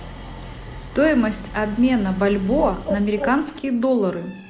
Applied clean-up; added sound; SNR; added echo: none; Idling + Bird; 11 dB; none.